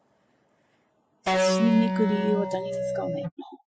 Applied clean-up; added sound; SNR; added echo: classical method Wiener filter.